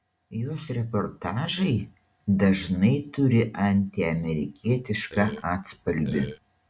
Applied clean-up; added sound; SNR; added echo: none; Burping, eructation; 13 dB; none.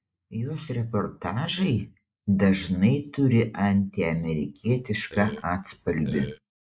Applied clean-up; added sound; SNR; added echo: neural mask model Resemble Enhance denoiser.